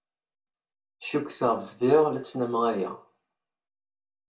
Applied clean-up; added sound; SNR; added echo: none; none; none; reverberation time 0.2 s.